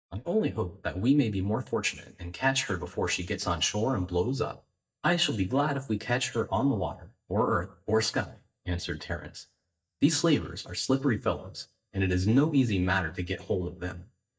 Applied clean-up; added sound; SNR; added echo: neural mask model DeepFilterNet 3.